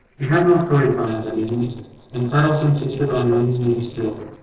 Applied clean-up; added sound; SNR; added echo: neural separator model SepFormer DNS4.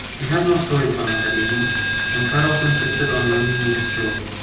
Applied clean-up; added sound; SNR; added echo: none; Coin (dropping); 0 dB; reverberation time 0.9 s.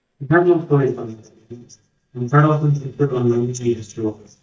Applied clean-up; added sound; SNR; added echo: neural mask model DeepFilterNet 3.